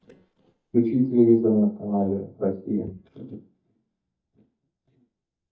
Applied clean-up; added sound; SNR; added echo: neural mask model DeepFilterNet 3.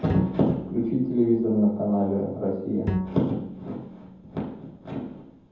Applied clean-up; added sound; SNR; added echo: none; Bowed string instrument; 9 dB; reverberation time 0.9 s.